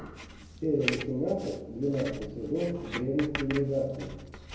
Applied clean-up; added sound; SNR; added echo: none; Writing; 10 dB; reverberation time 1.0 s.